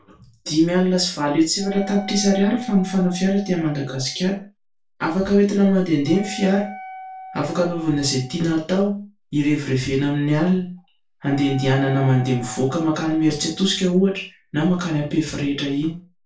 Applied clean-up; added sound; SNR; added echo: none; Wind instrument, woodwind instrument; 18 dB; reverberation time 0.3 s.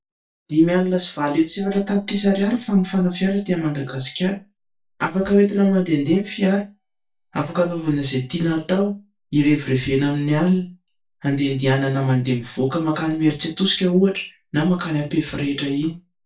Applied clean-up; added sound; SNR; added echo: neural mask model DeepFilterNet 3.